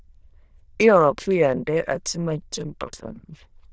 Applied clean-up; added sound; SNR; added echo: neural diffusion model UNIVERSE++.